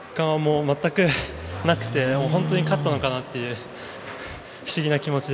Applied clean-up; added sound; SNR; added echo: none; Livestock, farm animals, working animals; 6 dB; none.